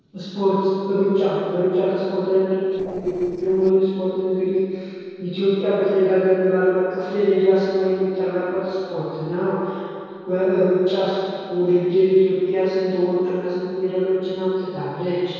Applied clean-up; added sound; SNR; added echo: neural separator model SepFormer DNS4.